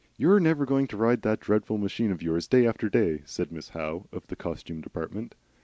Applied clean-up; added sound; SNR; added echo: none; none; none; none.